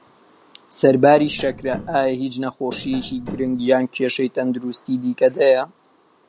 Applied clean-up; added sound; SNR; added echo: none; Tap; 15 dB; none.